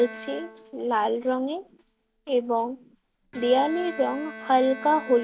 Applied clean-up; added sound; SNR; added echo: none; Bowed string instrument; 16 dB; none.